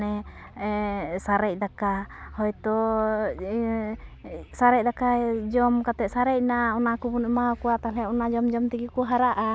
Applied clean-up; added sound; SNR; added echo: none; none; none; none.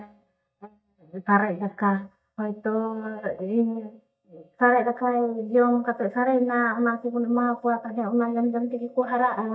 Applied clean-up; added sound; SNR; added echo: neural mask model DeepFilterNet 3.